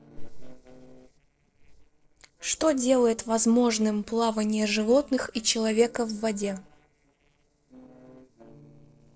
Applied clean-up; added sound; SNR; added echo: neural separator model SepFormer DNS4.